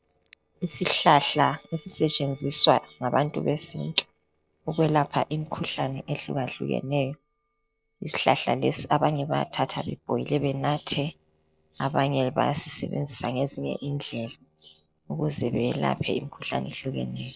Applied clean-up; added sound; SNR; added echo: neural separator model SepFormer DNS4.